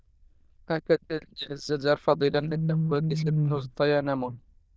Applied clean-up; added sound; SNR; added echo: neural diffusion model UNIVERSE++.